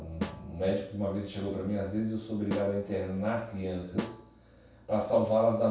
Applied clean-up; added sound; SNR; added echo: none; Snare drum; 12 dB; reverberation time 0.7 s.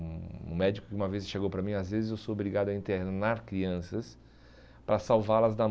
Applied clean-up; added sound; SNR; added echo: none; none; none; none.